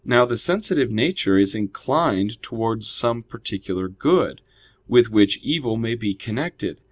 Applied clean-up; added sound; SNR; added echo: none; none; none; none.